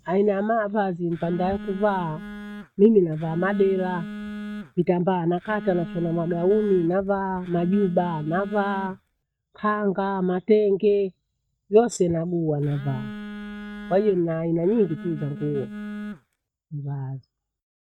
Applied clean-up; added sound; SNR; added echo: neural mask model RNNoise.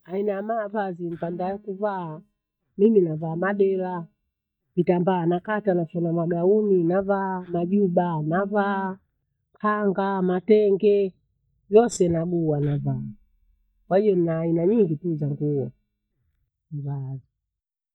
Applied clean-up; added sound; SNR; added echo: neural mask model DeepFilterNet 3.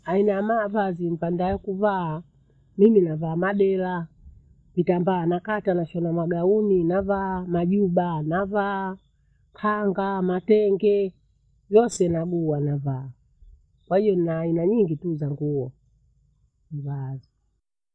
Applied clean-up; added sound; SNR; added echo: none; none; none; none.